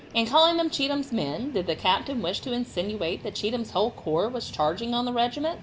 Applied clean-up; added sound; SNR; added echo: none; Train; 19 dB; none.